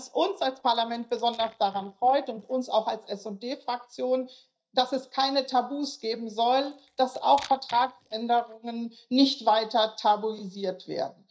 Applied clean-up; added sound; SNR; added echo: neural mask model DeepFilterNet 3.